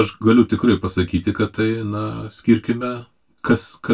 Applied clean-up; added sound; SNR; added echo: none; none; none; reverberation time 0.1 s.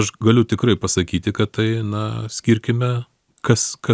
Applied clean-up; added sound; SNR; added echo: none; none; none; none.